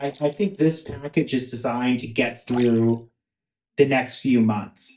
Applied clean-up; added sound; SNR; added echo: neural mask model DeepFilterNet 3.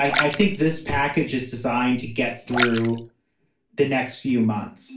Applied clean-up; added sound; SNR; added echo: none; Splash, splatter; 8 dB; reverberation time 0.3 s.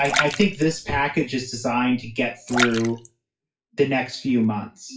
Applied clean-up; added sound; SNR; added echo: classical method WPE with log-MMSE.